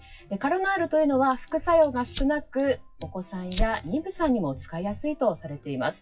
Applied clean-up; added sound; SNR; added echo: classical method WPE with log-MMSE.